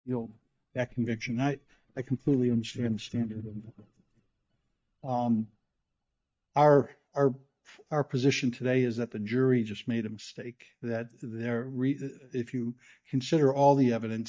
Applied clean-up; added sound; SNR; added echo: neural mask model DeepFilterNet 3.